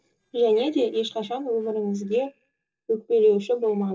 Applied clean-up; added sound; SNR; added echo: neural separator model SepFormer DNS4.